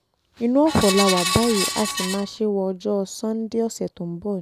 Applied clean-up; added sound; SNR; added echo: none; Screech; 3 dB; none.